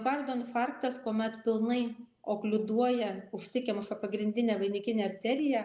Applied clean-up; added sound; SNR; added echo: none; none; none; none.